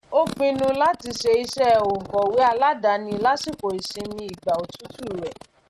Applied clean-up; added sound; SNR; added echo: neural mask model RNNoise.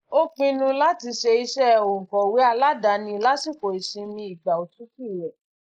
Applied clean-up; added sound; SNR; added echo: neural mask model Resemble Enhance denoiser.